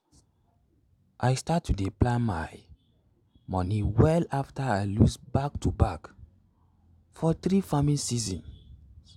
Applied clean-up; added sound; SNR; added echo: none; none; none; none.